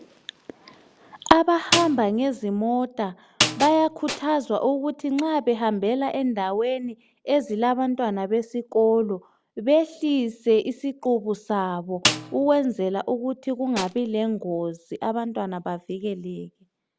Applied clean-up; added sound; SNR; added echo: none; Tools + Snare drum; 5 dB; none.